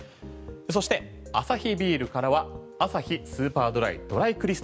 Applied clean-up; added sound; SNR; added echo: none; none; none; none.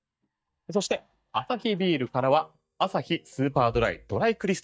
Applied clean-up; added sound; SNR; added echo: neural mask model DeepFilterNet 3.